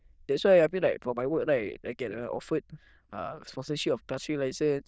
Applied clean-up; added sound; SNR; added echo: neural diffusion model UNIVERSE++.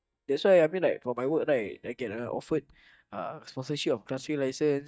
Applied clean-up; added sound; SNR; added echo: neural mask model DeepFilterNet 3.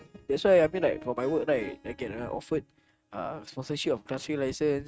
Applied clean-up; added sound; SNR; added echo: neural mask model RNNoise.